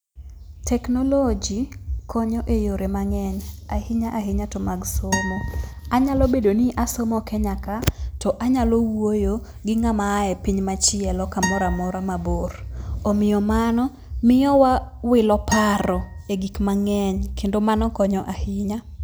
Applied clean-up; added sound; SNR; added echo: none; Acoustic guitar; 10 dB; none.